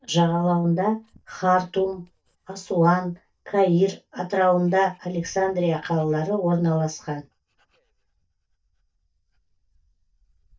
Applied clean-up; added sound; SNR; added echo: neural mask model DeepFilterNet 3.